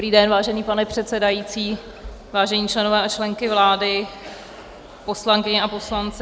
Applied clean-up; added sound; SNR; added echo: none; none; none; none.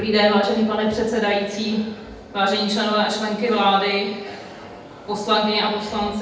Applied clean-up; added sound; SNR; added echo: none; none; none; reverberation time 0.8 s.